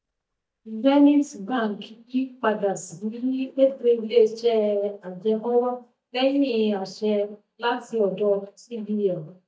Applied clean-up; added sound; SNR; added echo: neural mask model DeepFilterNet 3.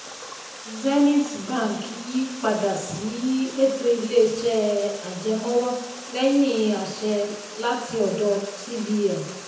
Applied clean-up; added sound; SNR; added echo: none; Water; 15 dB; reverberation time 0.9 s.